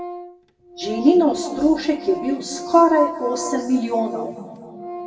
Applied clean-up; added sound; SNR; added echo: none; Organ; 13 dB; reverberation time 1.9 s.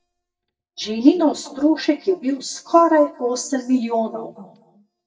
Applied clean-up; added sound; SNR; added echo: neural mask model DeepFilterNet 3.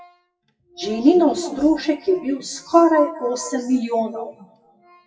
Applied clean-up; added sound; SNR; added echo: classical method WPE with log-MMSE.